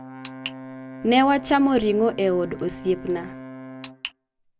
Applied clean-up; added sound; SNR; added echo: none; Brass instrument; 15 dB; none.